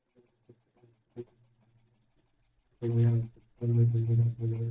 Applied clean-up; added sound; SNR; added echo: neural mask model DeepFilterNet 3.